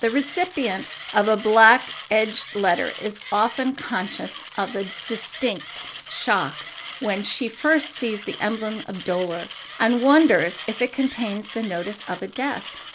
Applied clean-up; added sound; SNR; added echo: none; Mechanisms; 14 dB; none.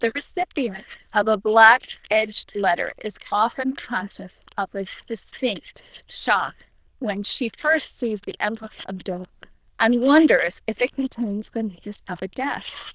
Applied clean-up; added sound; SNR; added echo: neural diffusion model UNIVERSE++.